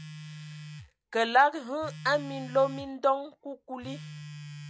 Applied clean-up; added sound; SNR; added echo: none; Telephone; 14 dB; none.